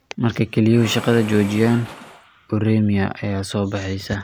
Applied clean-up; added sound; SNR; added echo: none; Engine / Mechanisms; 17 dB; none.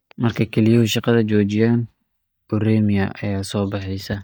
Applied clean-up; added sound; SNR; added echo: neural mask model DeepFilterNet 3.